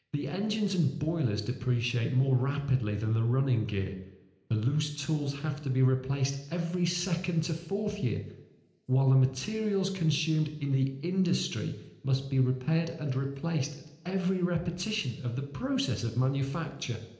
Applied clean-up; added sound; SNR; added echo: none; none; none; reverberation time 0.8 s.